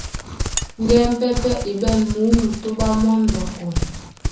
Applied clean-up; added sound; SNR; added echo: none; Livestock, farm animals, working animals; 5 dB; reverberation time 0.5 s.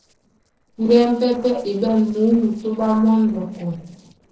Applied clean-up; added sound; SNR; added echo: neural separator model SepFormer DNS4.